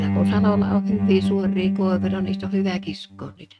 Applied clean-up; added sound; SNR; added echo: neural mask model RNNoise.